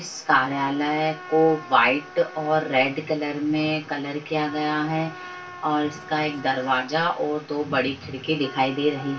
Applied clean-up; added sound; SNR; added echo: none; Trumpet; 19 dB; reverberation time 0.2 s.